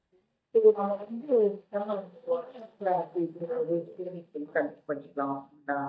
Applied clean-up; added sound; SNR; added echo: neural mask model DeepFilterNet 3.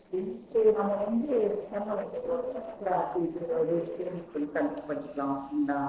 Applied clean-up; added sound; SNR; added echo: neural separator model SepFormer DNS4.